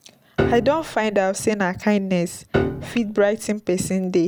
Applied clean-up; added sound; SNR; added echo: none; Piano; 6 dB; none.